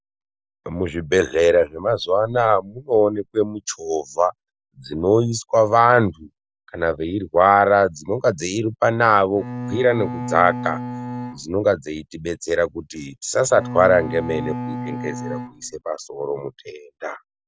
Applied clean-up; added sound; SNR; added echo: none; Bowed string instrument; 9 dB; none.